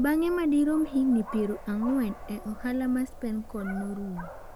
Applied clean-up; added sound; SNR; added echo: none; Dog; 14 dB; none.